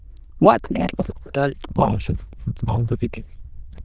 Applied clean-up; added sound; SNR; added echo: neural diffusion model UNIVERSE++.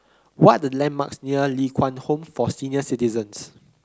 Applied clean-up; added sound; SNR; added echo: none; none; none; none.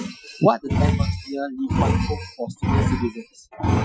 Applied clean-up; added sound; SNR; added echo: classical method Wiener filter.